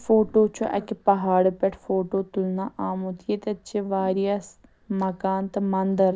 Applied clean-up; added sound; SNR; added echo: none; none; none; none.